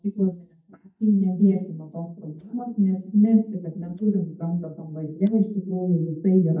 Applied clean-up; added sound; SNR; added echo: neural mask model DeepFilterNet 3.